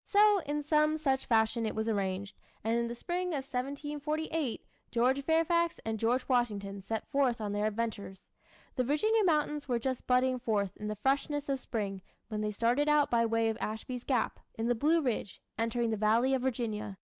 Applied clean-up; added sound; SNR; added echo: none; Tambourine; 17 dB; none.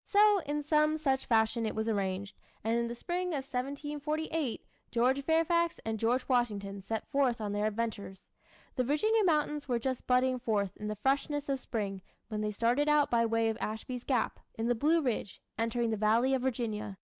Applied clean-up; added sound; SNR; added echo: none; none; none; none.